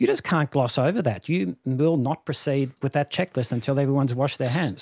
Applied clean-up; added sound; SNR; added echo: none; none; none; none.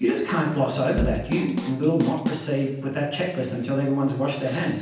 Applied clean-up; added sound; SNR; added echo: none; Drum kit; 7 dB; reverberation time 0.9 s.